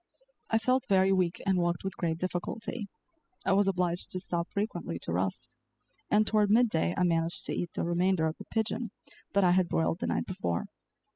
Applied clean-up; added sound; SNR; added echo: classical method spectral subtraction.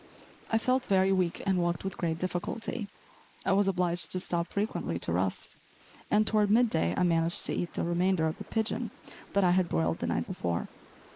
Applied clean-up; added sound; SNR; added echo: neural mask model Resemble Enhance denoiser.